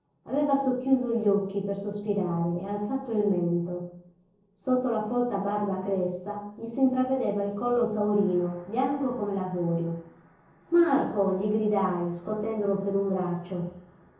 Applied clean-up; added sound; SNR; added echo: none; none; none; reverberation time 0.7 s.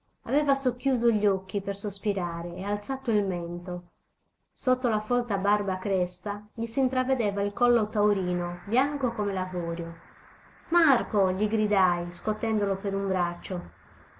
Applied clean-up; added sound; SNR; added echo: none; none; none; none.